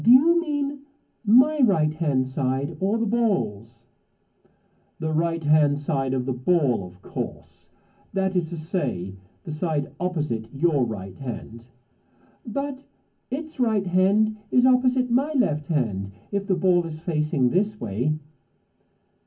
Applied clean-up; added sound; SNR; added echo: none; none; none; reverberation time 0.3 s.